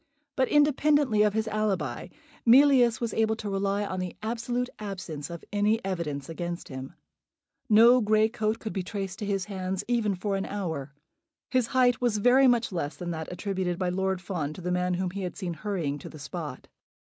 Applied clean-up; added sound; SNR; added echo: none; none; none; none.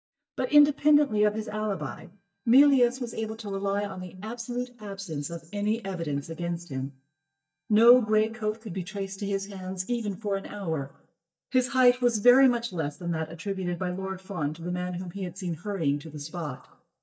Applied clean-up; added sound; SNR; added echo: neural mask model DeepFilterNet 3.